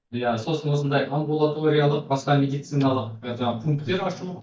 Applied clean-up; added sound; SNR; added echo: neural mask model DeepFilterNet 3.